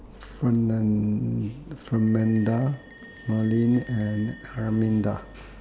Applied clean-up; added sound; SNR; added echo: none; Bell; 20 dB; none.